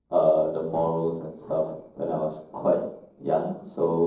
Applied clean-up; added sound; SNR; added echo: neural separator model SepFormer DNS4.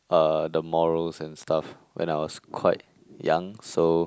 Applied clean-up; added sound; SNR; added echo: none; none; none; none.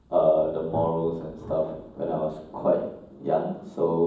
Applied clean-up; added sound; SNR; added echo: none; Thunder; 18 dB; reverberation time 1.2 s.